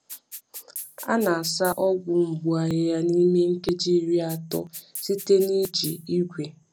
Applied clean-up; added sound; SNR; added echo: none; Rattle (instrument); 15 dB; none.